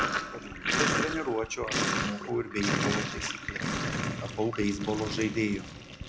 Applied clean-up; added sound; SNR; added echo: none; Sink (filling or washing); -1 dB; none.